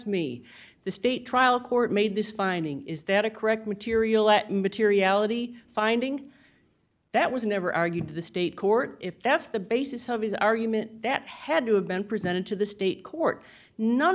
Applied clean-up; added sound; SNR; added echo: none; none; none; none.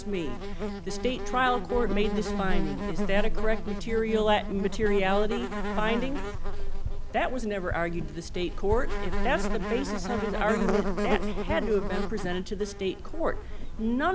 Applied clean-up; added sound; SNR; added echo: none; Insect; -1 dB; none.